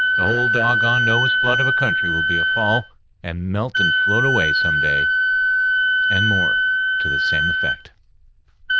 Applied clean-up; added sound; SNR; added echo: neural diffusion model UNIVERSE++.